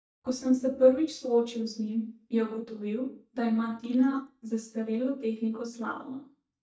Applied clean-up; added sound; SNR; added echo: neural mask model DeepFilterNet 3.